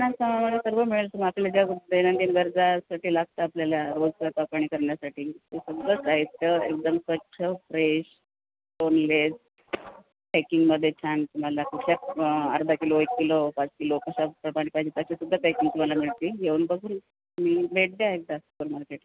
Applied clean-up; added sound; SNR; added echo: none; none; none; none.